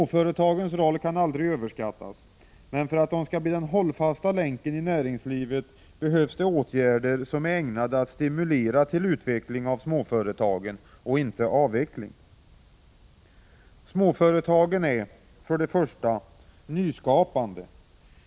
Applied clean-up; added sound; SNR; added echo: none; none; none; none.